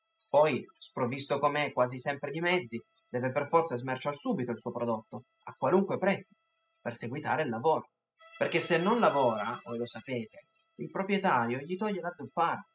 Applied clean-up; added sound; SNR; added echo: classical method spectral subtraction.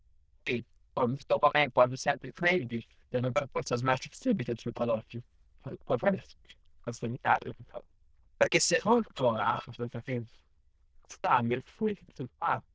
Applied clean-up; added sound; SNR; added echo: neural diffusion model UNIVERSE++.